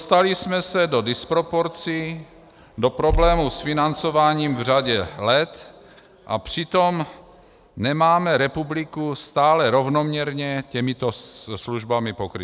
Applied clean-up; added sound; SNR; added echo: none; none; none; none.